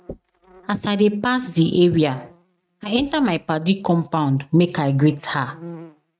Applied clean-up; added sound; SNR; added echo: neural mask model RNNoise.